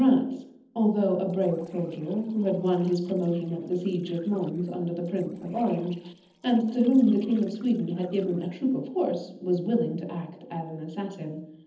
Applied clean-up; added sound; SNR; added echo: neural separator model SepFormer DNS4.